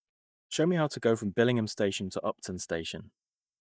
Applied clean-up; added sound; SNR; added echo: neural mask model DeepFilterNet 3.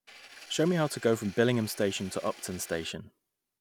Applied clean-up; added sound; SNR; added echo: none; Engine; 19 dB; none.